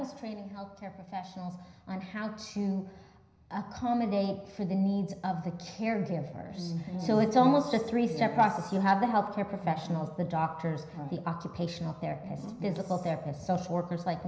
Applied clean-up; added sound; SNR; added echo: none; none; none; reverberation time 0.9 s.